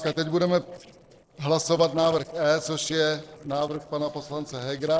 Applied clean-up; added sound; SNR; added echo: neural separator model SepFormer DNS4.